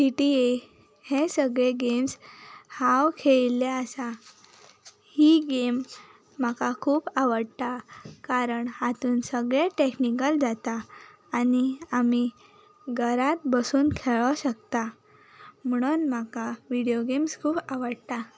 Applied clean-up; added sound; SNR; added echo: none; none; none; none.